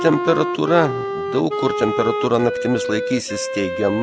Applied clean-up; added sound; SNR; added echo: none; Wind instrument, woodwind instrument; 4 dB; none.